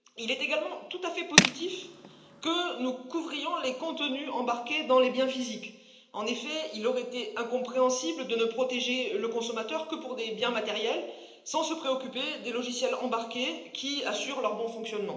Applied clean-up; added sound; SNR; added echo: none; Tools; -4 dB; reverberation time 0.9 s.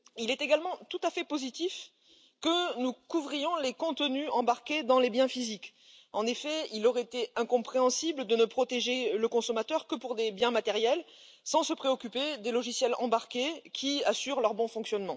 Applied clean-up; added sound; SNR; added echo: none; none; none; none.